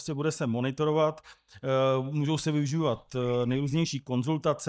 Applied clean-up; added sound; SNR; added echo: neural mask model DeepFilterNet 3.